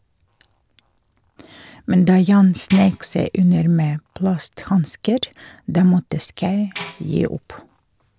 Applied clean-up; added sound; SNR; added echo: none; Tambourine; 19 dB; none.